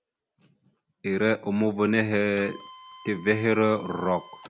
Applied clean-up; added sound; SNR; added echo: none; Printer; 19 dB; none.